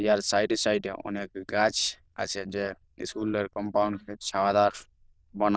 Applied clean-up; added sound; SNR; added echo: neural diffusion model UNIVERSE++.